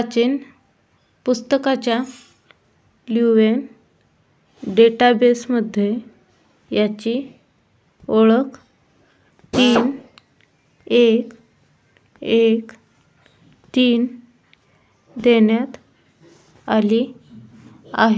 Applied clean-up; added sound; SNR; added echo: none; Drill; 4 dB; none.